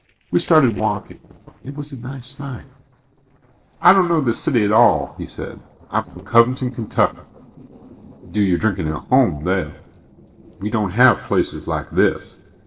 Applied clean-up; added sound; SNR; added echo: neural separator model SepFormer DNS4.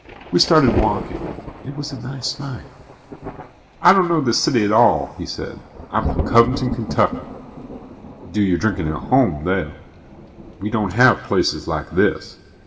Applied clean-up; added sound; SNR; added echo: none; Thunder; 10 dB; reverberation time 2.3 s.